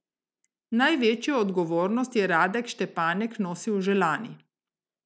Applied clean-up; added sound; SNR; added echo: none; none; none; none.